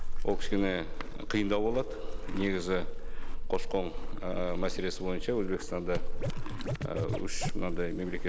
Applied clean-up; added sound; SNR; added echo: none; Livestock, farm animals, working animals + Scratching (performance technique); -3 dB; none.